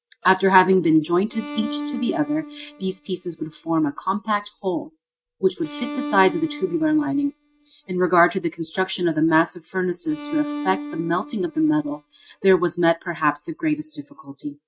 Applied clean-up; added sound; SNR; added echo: neural mask model RNNoise.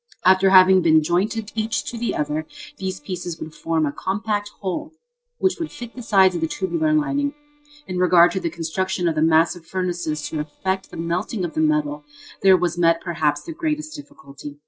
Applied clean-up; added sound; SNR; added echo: neural separator model SepFormer DNS4.